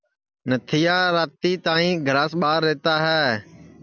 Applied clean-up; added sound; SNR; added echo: none; none; none; none.